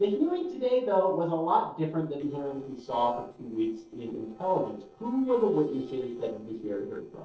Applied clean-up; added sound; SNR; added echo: neural separator model SepFormer DNS4.